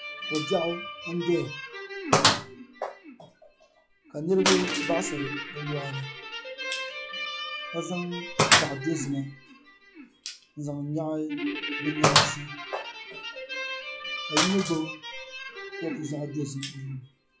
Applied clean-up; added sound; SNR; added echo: classical method log-MMSE.